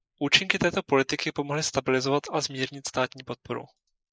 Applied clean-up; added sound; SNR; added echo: neural mask model Resemble Enhance denoiser.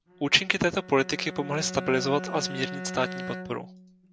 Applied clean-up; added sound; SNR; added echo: none; Bowed string instrument; 10 dB; none.